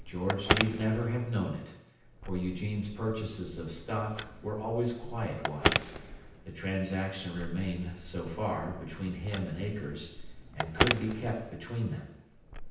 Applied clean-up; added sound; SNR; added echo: none; Telephone; 2 dB; reverberation time 0.9 s.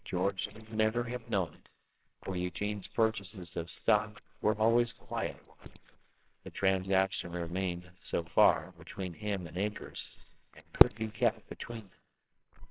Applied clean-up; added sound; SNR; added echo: neural separator model SepFormer WHAMR!.